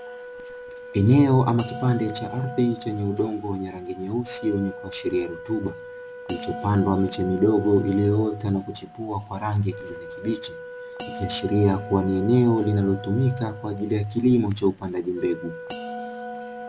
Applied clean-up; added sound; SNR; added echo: none; Bell + Wind instrument, woodwind instrument; 13 dB; none.